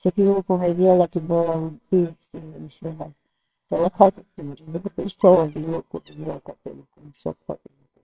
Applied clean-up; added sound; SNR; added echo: neural separator model SepFormer WHAMR!.